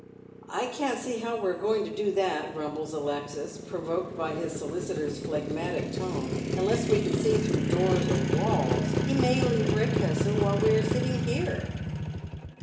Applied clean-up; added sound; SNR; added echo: none; Motorcycle; 0 dB; reverberation time 1.2 s.